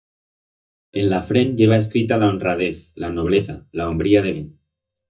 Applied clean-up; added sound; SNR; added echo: neural mask model DeepFilterNet 3.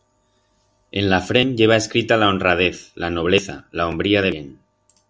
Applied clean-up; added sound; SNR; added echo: none; none; none; none.